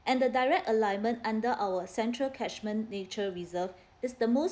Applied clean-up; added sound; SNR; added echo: none; none; none; none.